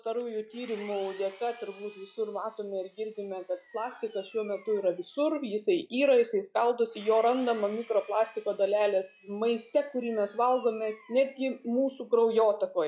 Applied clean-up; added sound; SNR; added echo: classical method log-MMSE.